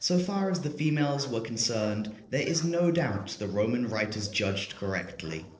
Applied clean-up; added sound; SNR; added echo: neural separator model SepFormer DNS4.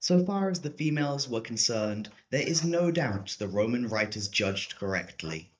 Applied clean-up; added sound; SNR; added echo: neural mask model DeepFilterNet 3.